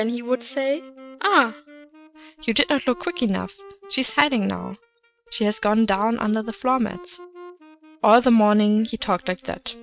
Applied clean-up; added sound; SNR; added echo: neural mask model RNNoise.